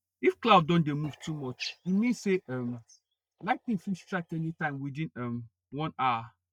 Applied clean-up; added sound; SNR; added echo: neural mask model DeepFilterNet 3.